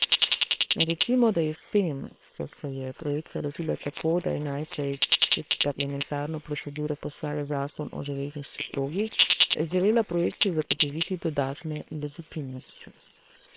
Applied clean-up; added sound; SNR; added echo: neural separator model SepFormer WHAM!.